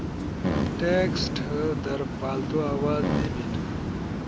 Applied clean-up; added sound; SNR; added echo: none; Fart + Waves, surf; -2 dB; none.